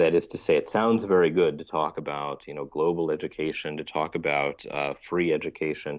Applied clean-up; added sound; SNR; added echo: none; none; none; none.